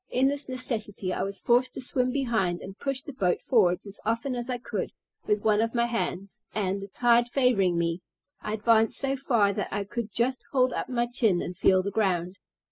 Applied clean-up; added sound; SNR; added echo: classical method spectral subtraction.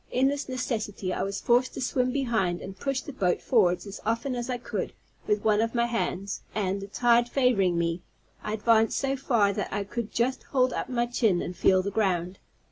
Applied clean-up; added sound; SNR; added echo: none; Whoosh, swoosh, swish; 14 dB; none.